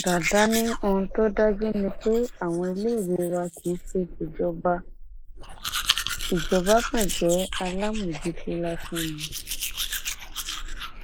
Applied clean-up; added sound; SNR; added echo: neural mask model Resemble Enhance denoiser.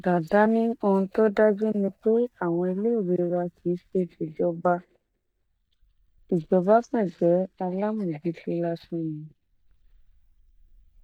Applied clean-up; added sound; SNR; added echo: neural mask model DeepFilterNet 3.